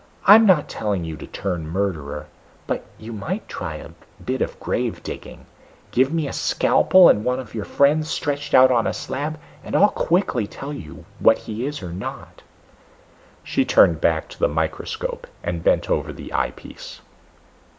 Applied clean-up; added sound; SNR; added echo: none; none; none; none.